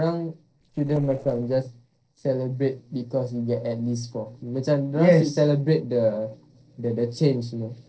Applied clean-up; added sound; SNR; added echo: neural separator model SepFormer DNS4.